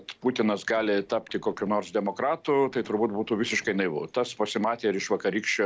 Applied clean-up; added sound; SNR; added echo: neural separator model SepFormer DNS4.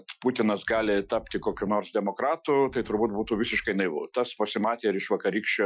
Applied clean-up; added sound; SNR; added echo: classical method Wiener filter.